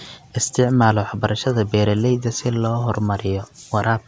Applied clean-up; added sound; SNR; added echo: none; none; none; none.